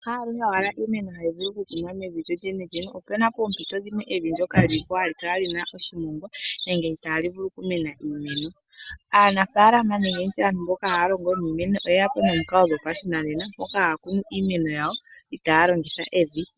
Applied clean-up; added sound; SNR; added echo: none; none; none; none.